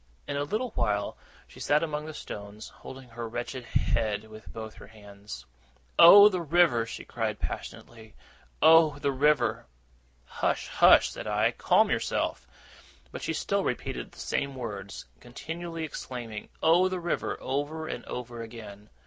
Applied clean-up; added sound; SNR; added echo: none; none; none; none.